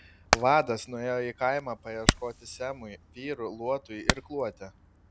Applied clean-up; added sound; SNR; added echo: none; Hammer; 2 dB; none.